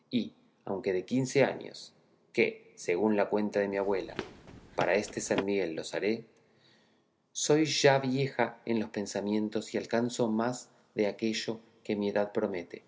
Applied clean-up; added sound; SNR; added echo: none; Run; 9 dB; none.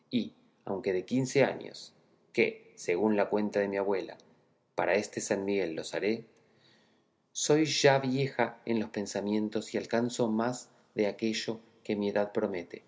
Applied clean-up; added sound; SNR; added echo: none; none; none; none.